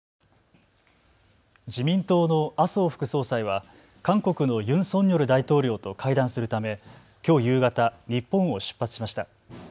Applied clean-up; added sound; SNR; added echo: none; none; none; none.